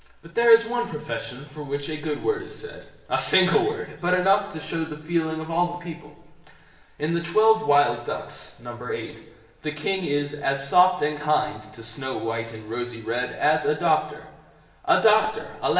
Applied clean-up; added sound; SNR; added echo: none; none; none; reverberation time 1.0 s.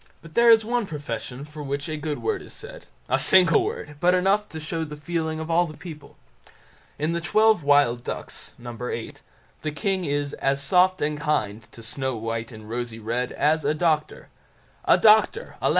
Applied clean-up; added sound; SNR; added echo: none; none; none; none.